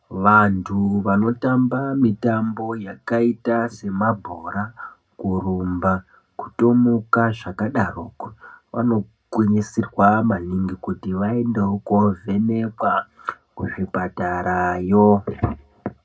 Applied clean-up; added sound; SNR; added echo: none; none; none; reverberation time 0.2 s.